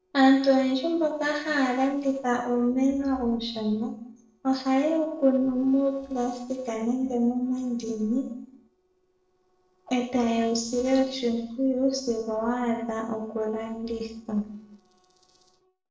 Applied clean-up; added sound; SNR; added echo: neural separator model SepFormer DNS4.